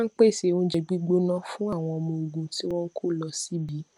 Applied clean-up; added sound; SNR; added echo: none; none; none; none.